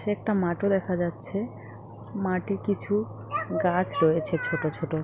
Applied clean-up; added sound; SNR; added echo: none; none; none; none.